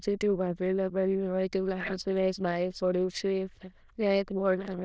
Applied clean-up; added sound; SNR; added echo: neural diffusion model UNIVERSE++.